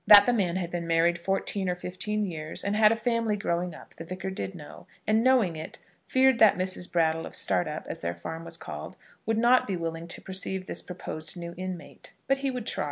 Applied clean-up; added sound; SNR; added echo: none; none; none; none.